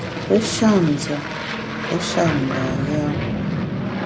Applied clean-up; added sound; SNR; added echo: none; Aircraft + Boat, Water vehicle; 2 dB; none.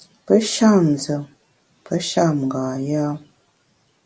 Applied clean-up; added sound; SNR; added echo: none; none; none; none.